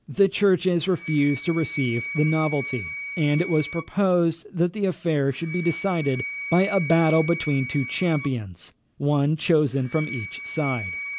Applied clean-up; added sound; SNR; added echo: none; Wind instrument, woodwind instrument; 12 dB; none.